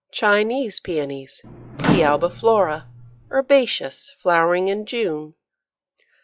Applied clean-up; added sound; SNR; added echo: classical method log-MMSE.